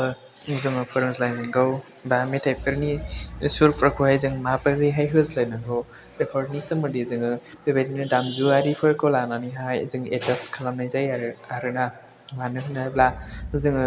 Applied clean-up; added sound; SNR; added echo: none; Boom; 19 dB; none.